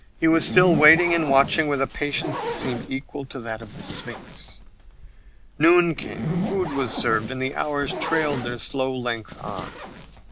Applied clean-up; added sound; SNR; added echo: none; Zipper (clothing); 9 dB; none.